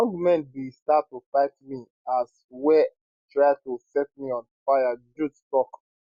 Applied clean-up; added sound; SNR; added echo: none; none; none; none.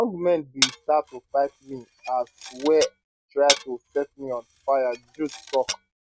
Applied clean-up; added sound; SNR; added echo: none; Glass; 6 dB; none.